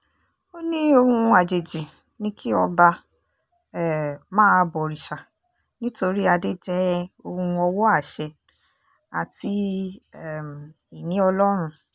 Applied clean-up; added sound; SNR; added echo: none; none; none; none.